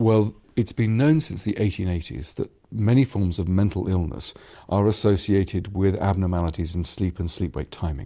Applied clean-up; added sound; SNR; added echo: none; none; none; none.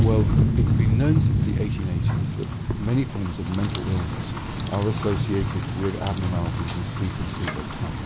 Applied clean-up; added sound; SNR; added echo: none; Rain; -3 dB; none.